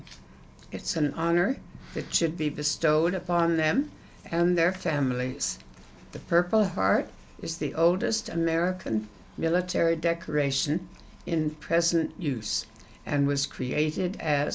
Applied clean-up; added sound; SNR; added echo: none; none; none; none.